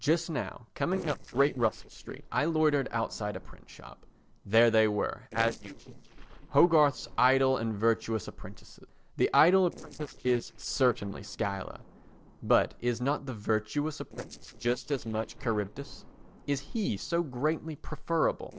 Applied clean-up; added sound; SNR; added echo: neural separator model SepFormer DNS4.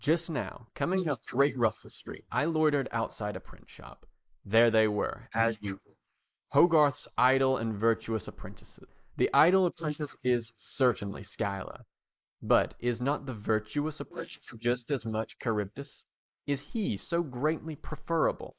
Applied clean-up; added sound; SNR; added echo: neural mask model Resemble Enhance denoiser.